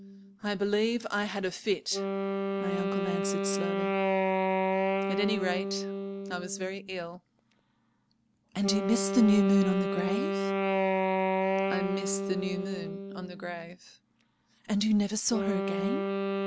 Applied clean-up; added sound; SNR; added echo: none; Wind instrument, woodwind instrument; -1 dB; none.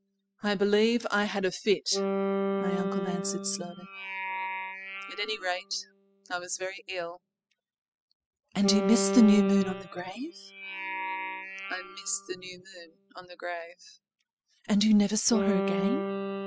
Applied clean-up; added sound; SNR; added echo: classical method spectral subtraction.